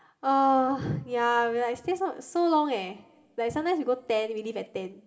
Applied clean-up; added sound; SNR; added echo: none; none; none; reverberation time 0.8 s.